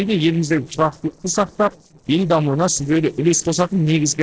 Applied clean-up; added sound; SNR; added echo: neural separator model SepFormer DNS4.